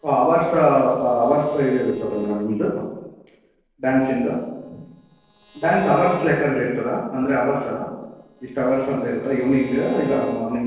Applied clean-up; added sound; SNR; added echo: neural separator model SepFormer DNS4.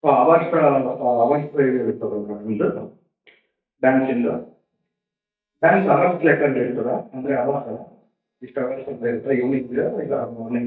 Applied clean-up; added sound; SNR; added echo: neural mask model DeepFilterNet 3.